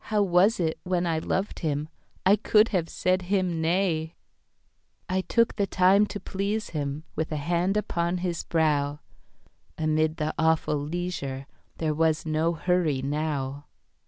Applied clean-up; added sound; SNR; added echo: none; none; none; none.